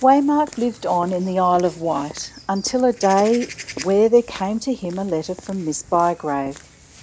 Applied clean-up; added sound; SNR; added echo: none; Walk, footsteps / Bird vocalization, bird call, bird song; 19 dB; none.